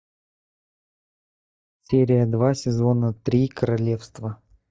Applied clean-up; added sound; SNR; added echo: neural mask model DeepFilterNet 3.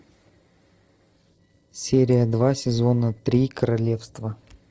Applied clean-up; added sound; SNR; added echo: neural separator model SepFormer DNS4.